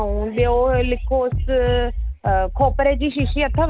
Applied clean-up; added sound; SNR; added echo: none; Bass drum; 3 dB; none.